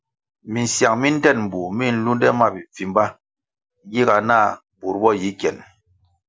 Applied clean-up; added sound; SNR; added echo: none; none; none; none.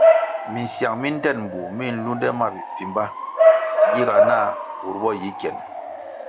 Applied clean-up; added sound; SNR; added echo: none; Bark / Motor vehicle (road) / Siren; -5 dB; none.